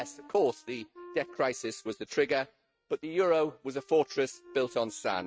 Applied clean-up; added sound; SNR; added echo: neural mask model RNNoise.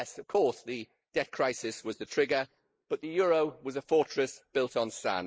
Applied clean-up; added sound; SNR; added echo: neural mask model Resemble Enhance denoiser.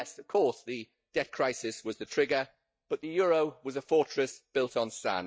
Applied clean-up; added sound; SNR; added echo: neural mask model DeepFilterNet 3.